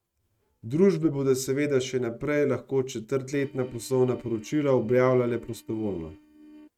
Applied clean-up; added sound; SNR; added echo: neural mask model RNNoise.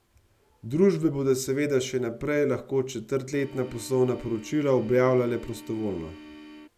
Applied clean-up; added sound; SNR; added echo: none; Organ; 18 dB; none.